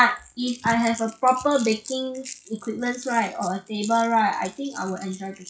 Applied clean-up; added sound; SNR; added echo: classical method WPE with log-MMSE.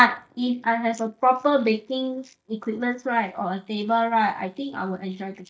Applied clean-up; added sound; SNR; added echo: neural mask model DeepFilterNet 3.